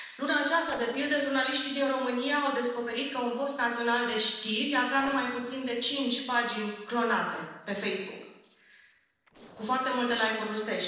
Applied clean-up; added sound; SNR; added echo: neural separator model SepFormer DNS4.